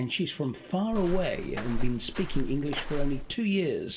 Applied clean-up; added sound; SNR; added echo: none; Walk, footsteps; 0 dB; reverberation time 0.7 s.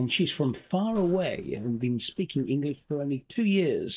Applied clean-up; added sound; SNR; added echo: neural mask model DeepFilterNet 3.